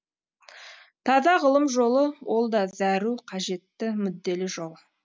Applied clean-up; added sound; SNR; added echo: none; none; none; none.